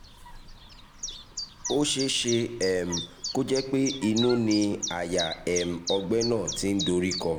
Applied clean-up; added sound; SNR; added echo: none; Chirp, tweet; 9 dB; none.